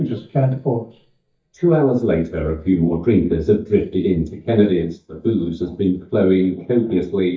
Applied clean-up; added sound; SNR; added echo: neural mask model DeepFilterNet 3.